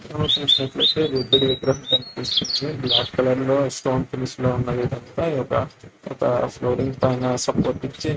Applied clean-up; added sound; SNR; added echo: neural mask model RNNoise.